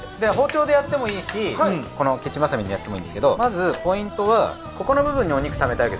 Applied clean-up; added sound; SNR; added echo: none; Thunder; 16 dB; none.